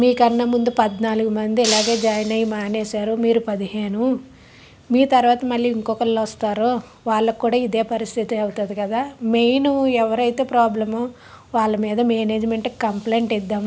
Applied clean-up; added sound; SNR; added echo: none; Shatter; 7 dB; none.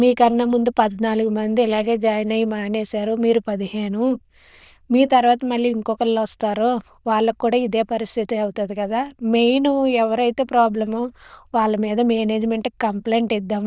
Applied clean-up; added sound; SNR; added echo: neural diffusion model UNIVERSE++.